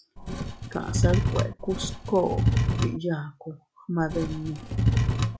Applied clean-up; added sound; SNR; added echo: none; Wood / Tools; -5 dB; none.